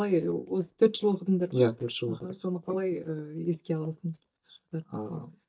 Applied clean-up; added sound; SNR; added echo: neural mask model DeepFilterNet 3.